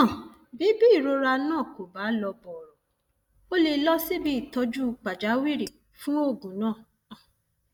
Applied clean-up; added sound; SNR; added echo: neural mask model DeepFilterNet 3.